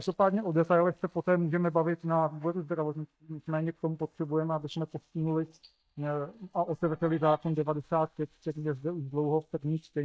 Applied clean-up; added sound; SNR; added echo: neural mask model DeepFilterNet 3.